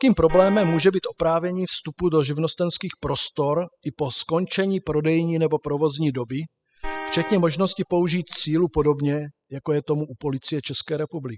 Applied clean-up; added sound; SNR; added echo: classical method spectral subtraction.